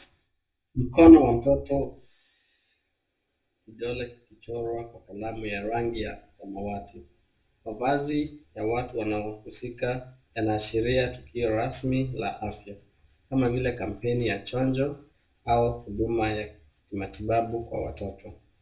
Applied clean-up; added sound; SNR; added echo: none; none; none; reverberation time 0.3 s.